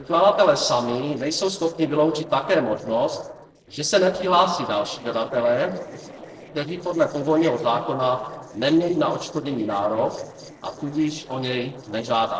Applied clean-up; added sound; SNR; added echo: neural separator model SepFormer DNS4.